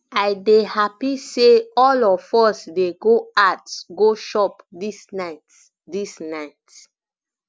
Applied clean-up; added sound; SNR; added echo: none; none; none; none.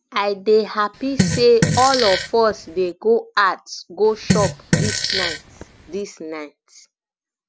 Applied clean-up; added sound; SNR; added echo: none; Fart; 2 dB; none.